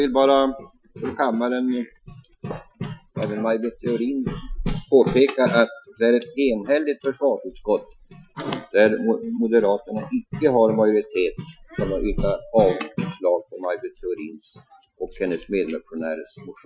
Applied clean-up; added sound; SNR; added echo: classical method Wiener filter.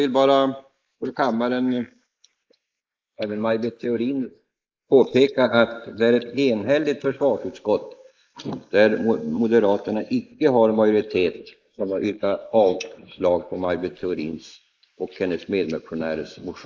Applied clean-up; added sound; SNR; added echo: neural mask model Resemble Enhance denoiser.